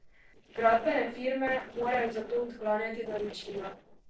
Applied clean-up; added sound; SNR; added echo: neural separator model SepFormer DNS4.